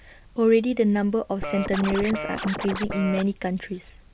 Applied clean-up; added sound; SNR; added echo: none; Scratching (performance technique); 6 dB; none.